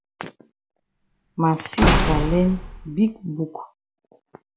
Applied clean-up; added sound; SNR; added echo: none; Slam / Wood; -1 dB; none.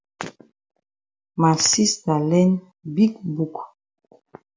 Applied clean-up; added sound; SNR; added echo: none; none; none; none.